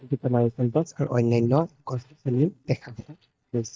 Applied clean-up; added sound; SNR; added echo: neural mask model DeepFilterNet 3.